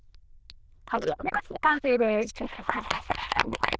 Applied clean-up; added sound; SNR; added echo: neural diffusion model UNIVERSE++.